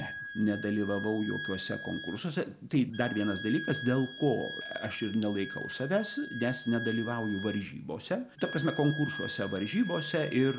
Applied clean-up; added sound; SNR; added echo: none; Wind instrument, woodwind instrument; 10 dB; none.